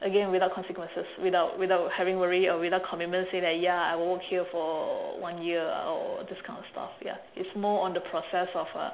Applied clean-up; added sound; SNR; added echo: none; none; none; none.